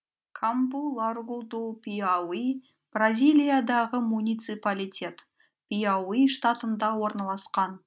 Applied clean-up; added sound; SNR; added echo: none; none; none; none.